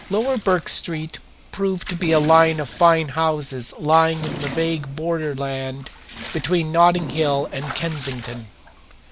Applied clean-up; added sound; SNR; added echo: none; Fireworks + Bathtub (filling or washing) / Water / Liquid; 16 dB; none.